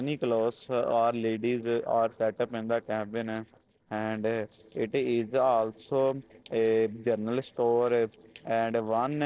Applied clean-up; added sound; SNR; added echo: neural separator model SepFormer DNS4.